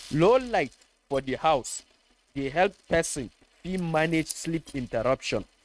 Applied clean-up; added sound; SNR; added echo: neural mask model RNNoise.